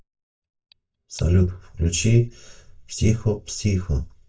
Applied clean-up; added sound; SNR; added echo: neural mask model DeepFilterNet 3.